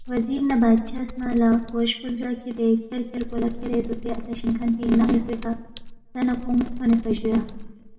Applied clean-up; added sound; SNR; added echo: none; Computer keyboard; 11 dB; reverberation time 0.7 s.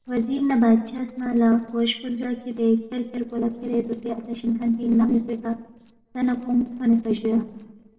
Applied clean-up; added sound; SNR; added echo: neural separator model SepFormer DNS4.